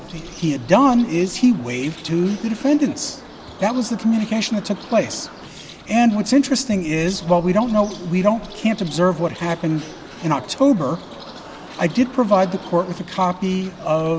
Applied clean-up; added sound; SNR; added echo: none; Bird; 18 dB; none.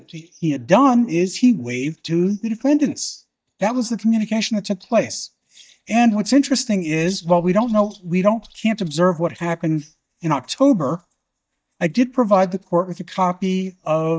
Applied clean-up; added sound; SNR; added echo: neural mask model DeepFilterNet 3.